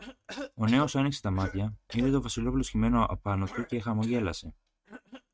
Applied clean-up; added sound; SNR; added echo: neural mask model RNNoise.